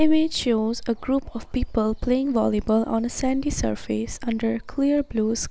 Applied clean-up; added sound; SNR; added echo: none; none; none; none.